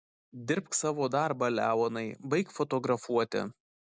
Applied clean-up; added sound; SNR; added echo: none; none; none; none.